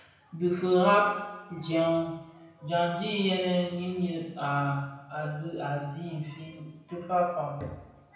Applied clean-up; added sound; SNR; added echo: none; none; none; reverberation time 0.9 s.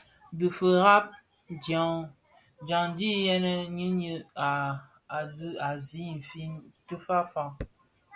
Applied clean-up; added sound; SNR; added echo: none; none; none; none.